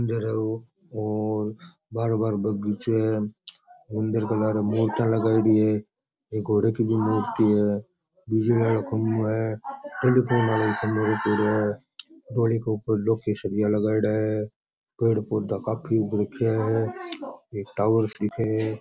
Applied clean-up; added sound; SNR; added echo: none; none; none; none.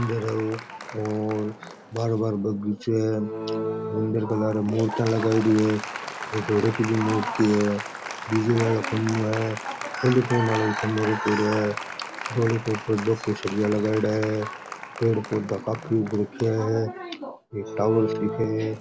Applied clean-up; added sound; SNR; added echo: none; Applause; 10 dB; none.